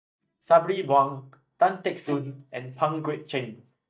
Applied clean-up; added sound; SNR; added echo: neural mask model DeepFilterNet 3.